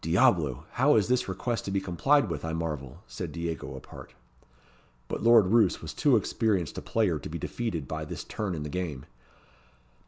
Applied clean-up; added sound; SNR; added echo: none; none; none; none.